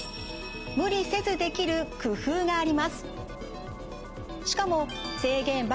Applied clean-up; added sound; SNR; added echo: none; Engine starting; 14 dB; none.